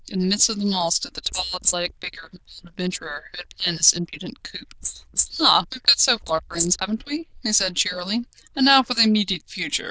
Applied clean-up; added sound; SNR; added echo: neural diffusion model UNIVERSE++.